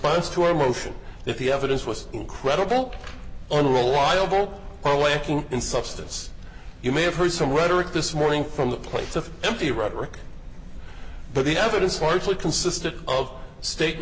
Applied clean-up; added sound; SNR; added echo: none; none; none; none.